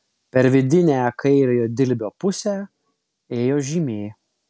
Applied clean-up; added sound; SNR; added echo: none; none; none; none.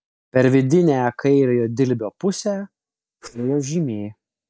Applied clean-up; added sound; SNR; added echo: neural mask model DeepFilterNet 3.